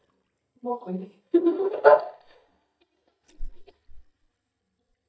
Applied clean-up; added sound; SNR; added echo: neural mask model DeepFilterNet 3.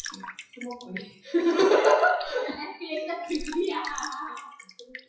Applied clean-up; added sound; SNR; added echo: classical method WPE with log-MMSE.